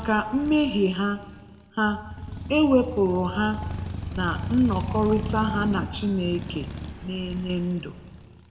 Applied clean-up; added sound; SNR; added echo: none; Motorcycle; 8 dB; reverberation time 1.1 s.